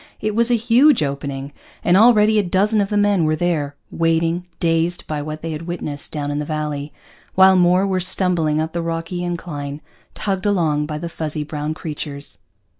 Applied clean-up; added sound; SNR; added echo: none; none; none; none.